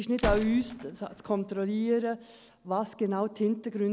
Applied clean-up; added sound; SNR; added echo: none; Gunshot, gunfire; 11 dB; none.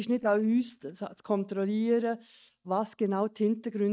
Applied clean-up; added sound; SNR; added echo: neural mask model DeepFilterNet 3.